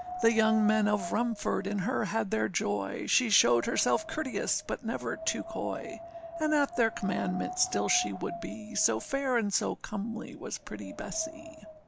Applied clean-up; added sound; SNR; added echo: none; Wind; 12 dB; none.